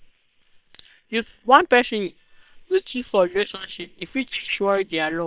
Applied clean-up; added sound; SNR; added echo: neural separator model SepFormer WHAM!.